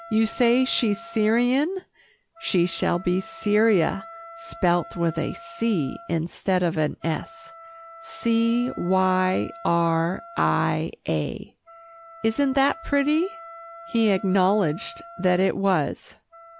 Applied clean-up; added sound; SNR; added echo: none; Wind instrument, woodwind instrument; 19 dB; none.